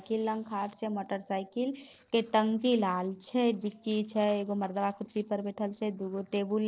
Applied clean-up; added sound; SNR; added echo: neural separator model SepFormer DNS4.